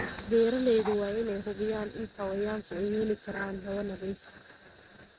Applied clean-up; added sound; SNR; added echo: neural mask model RNNoise.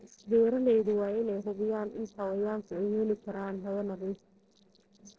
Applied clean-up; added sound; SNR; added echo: neural separator model SepFormer DNS4.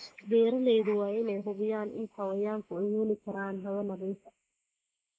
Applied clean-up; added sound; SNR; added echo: neural mask model Resemble Enhance denoiser.